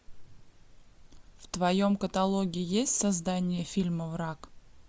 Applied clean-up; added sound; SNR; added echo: none; none; none; none.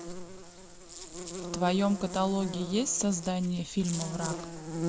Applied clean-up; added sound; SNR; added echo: none; Buzz; 8 dB; none.